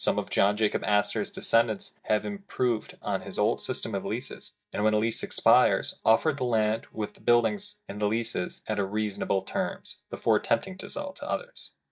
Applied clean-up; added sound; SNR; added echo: neural mask model DeepFilterNet 3.